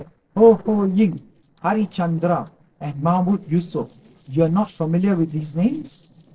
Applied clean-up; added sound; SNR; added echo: neural separator model SepFormer DNS4.